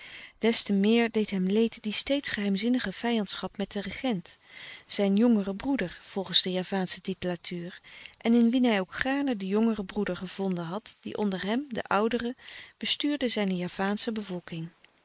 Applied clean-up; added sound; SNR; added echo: neural mask model Resemble Enhance denoiser.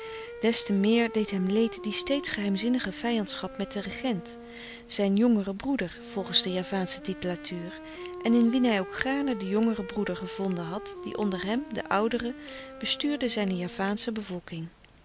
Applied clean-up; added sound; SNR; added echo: none; Wind instrument, woodwind instrument; 13 dB; none.